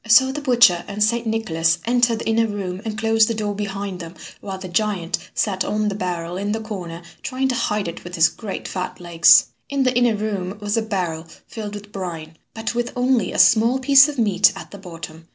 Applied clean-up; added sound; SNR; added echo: none; none; none; none.